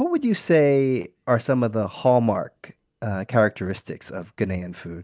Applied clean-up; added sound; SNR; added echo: none; none; none; none.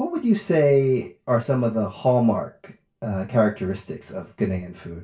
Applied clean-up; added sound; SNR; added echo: none; none; none; reverberation time 0.2 s.